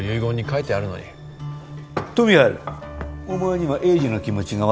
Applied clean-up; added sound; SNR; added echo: none; none; none; none.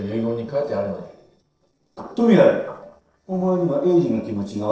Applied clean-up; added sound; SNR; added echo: neural separator model SepFormer DNS4.